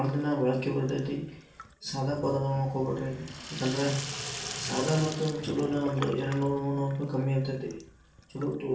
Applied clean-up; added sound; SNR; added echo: none; Sink (filling or washing); 12 dB; reverberation time 0.4 s.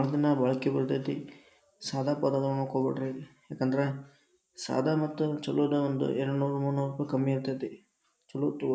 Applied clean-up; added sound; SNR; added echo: none; none; none; none.